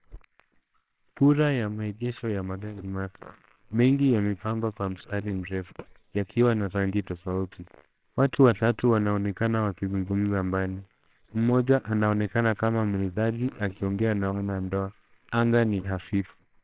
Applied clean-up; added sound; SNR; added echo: neural separator model SepFormer WHAMR!.